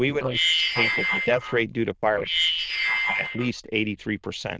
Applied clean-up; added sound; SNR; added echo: neural diffusion model UNIVERSE++.